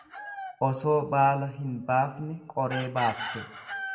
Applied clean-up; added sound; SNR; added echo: none; Chicken, rooster; 12 dB; reverberation time 0.6 s.